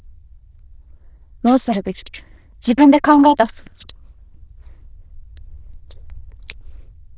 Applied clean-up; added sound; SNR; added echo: neural diffusion model UNIVERSE++.